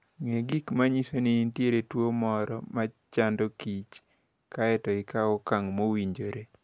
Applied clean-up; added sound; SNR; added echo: none; none; none; none.